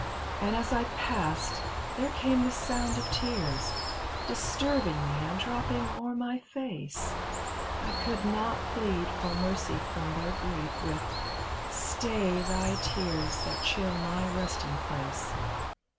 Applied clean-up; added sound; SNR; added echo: none; Bird; 0 dB; none.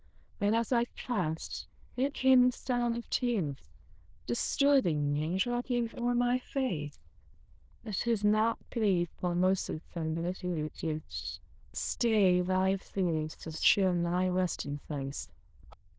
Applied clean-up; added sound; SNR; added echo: neural diffusion model UNIVERSE++.